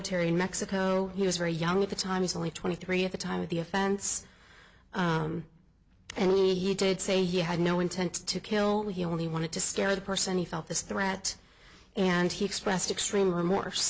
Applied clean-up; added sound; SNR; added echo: none; none; none; none.